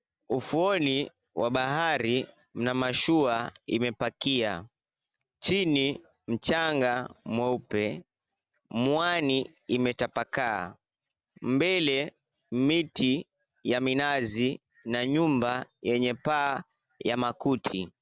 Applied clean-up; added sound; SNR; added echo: none; none; none; none.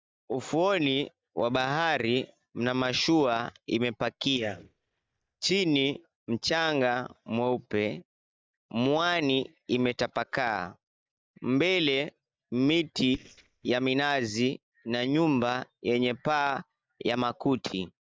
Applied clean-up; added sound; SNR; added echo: neural mask model DeepFilterNet 3.